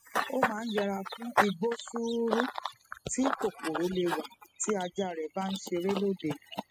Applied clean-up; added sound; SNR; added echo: classical method spectral subtraction.